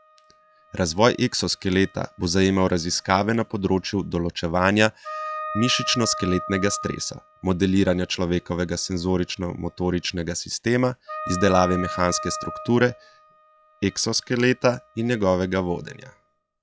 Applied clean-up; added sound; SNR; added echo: classical method log-MMSE.